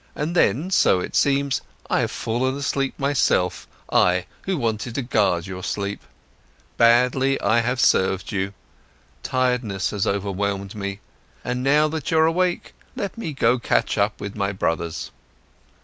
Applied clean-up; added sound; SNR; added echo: none; none; none; none.